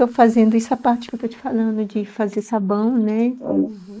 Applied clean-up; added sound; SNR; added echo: neural mask model Resemble Enhance denoiser.